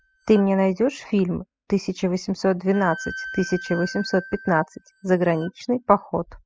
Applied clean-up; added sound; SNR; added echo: classical method spectral subtraction.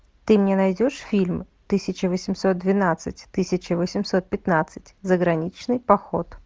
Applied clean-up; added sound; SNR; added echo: none; none; none; none.